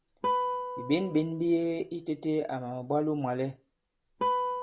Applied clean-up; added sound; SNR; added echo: none; Guitar; 4 dB; none.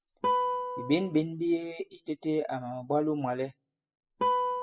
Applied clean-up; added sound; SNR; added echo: classical method spectral subtraction.